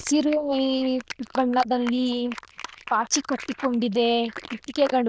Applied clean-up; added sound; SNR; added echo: neural diffusion model UNIVERSE++.